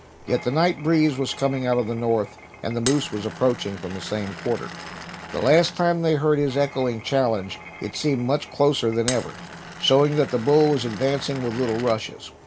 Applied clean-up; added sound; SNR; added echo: none; Glass; 15 dB; none.